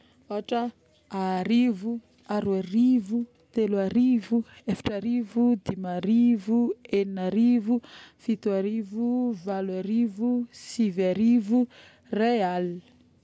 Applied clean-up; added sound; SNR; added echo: none; none; none; none.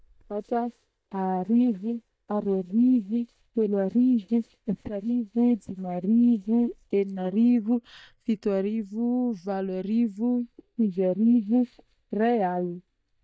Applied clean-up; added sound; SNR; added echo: neural mask model DeepFilterNet 3.